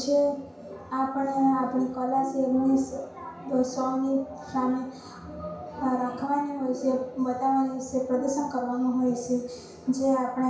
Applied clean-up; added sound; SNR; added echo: none; none; none; reverberation time 0.6 s.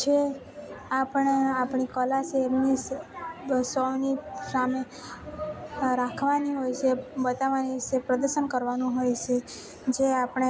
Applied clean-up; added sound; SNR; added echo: none; none; none; none.